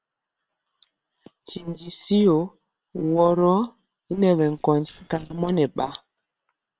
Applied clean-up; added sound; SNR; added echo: neural separator model SepFormer WHAM!.